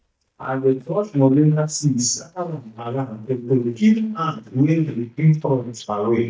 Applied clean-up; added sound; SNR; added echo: neural mask model DeepFilterNet 3.